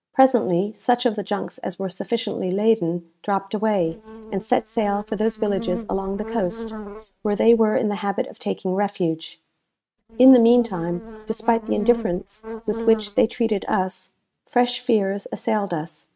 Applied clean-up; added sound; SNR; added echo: neural mask model RNNoise.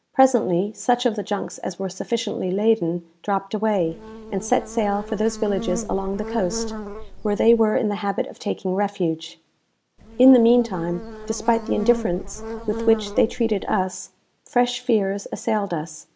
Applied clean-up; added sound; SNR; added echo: none; Buzz; 10 dB; none.